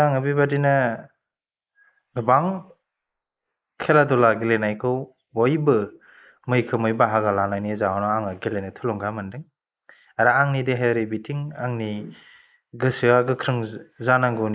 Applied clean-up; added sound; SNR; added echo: neural mask model Resemble Enhance denoiser.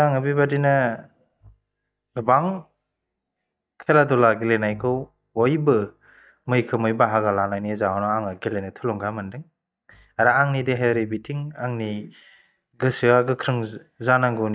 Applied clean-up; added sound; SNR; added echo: neural mask model DeepFilterNet 3.